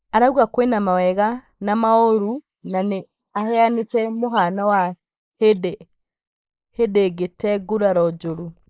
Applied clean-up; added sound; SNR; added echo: neural mask model Resemble Enhance denoiser.